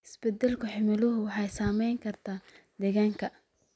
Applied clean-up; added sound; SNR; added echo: none; none; none; none.